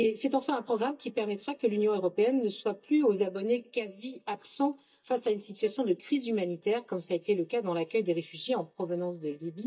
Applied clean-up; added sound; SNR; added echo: neural mask model DeepFilterNet 3.